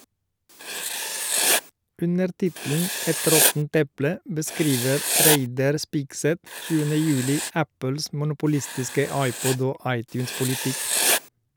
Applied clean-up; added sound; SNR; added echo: none; Writing; 2 dB; none.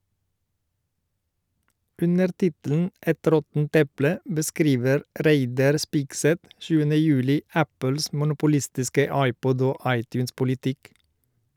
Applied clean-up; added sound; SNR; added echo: none; none; none; none.